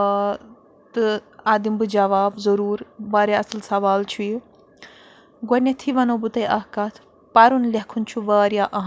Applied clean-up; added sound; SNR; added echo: none; none; none; none.